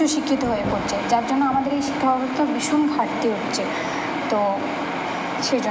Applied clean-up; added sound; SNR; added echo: none; Thunder / Rain; 18 dB; none.